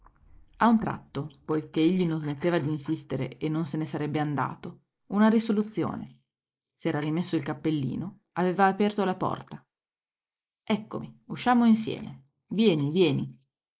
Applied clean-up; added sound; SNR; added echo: neural mask model Resemble Enhance denoiser.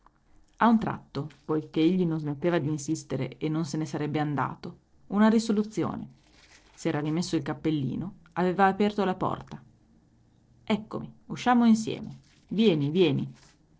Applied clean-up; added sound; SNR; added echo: neural separator model SepFormer DNS4.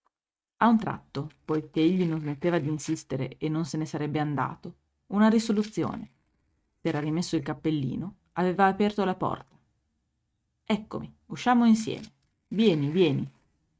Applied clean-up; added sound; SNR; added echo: neural mask model RNNoise.